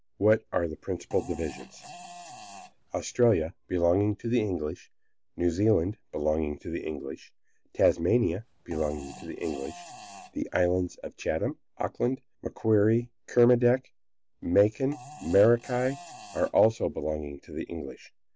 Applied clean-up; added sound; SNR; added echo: none; Fart; 19 dB; none.